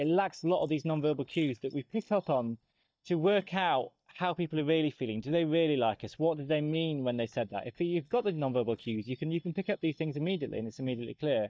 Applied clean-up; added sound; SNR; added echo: neural mask model DeepFilterNet 3.